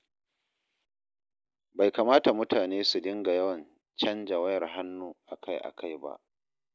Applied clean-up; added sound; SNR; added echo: none; none; none; none.